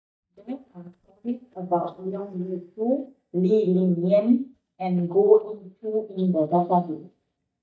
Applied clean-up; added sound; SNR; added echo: neural mask model DeepFilterNet 3.